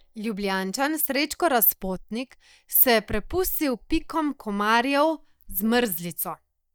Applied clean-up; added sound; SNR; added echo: neural mask model DeepFilterNet 3.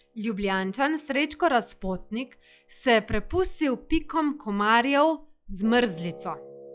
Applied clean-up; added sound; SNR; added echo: classical method log-MMSE.